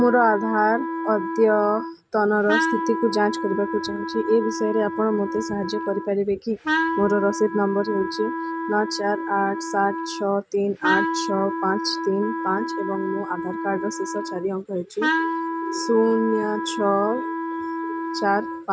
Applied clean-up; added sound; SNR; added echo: neural mask model RNNoise.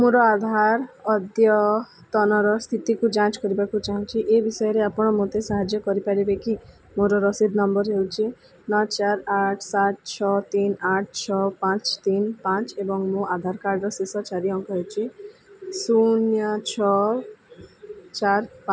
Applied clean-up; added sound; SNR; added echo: none; none; none; none.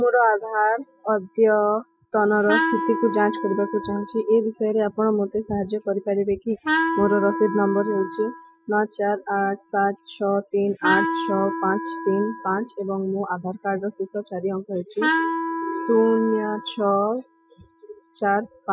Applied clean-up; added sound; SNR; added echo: classical method spectral subtraction.